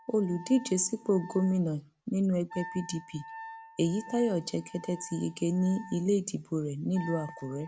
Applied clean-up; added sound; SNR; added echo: none; Wind instrument, woodwind instrument; 17 dB; none.